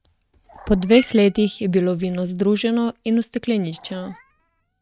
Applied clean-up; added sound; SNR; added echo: neural mask model RNNoise.